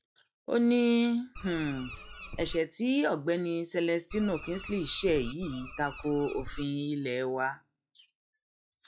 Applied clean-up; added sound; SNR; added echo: classical method log-MMSE.